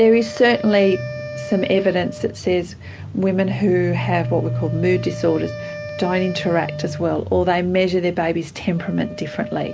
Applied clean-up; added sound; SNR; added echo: none; Wind instrument, woodwind instrument; 15 dB; none.